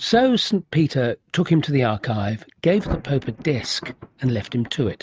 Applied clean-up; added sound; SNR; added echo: neural mask model RNNoise.